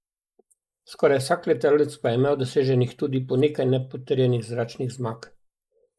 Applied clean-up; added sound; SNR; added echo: neural mask model Resemble Enhance denoiser.